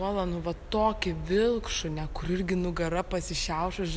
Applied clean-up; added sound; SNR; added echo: none; none; none; none.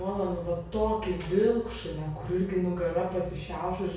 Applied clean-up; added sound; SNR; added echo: none; Tambourine; 11 dB; reverberation time 0.6 s.